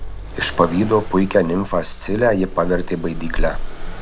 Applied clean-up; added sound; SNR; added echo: none; Accelerating, revving, vroom; 5 dB; none.